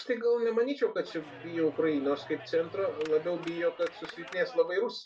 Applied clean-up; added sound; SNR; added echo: none; Clapping; 17 dB; reverberation time 0.2 s.